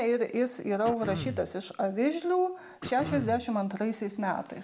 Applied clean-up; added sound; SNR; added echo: none; Cough; 12 dB; none.